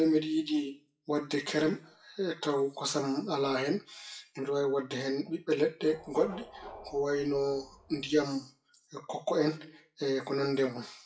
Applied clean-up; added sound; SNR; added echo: classical method WPE with log-MMSE.